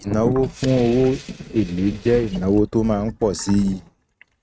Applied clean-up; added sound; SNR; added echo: neural mask model RNNoise.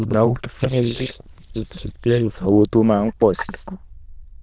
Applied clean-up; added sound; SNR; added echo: neural diffusion model UNIVERSE++.